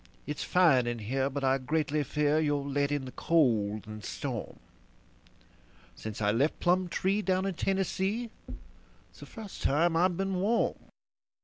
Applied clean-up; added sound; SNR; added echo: none; none; none; none.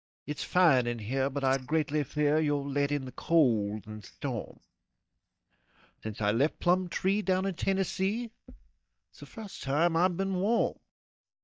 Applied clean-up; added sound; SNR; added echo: neural mask model DeepFilterNet 3.